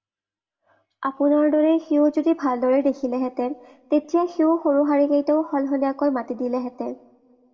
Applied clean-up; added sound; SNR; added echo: none; none; none; reverberation time 1.4 s.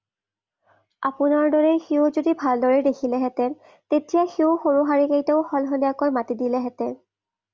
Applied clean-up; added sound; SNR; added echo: none; none; none; none.